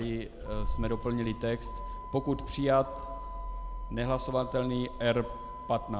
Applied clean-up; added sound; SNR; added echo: none; Motor vehicle (road); 6 dB; none.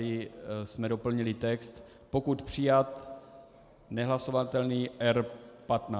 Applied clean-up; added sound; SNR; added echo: none; none; none; none.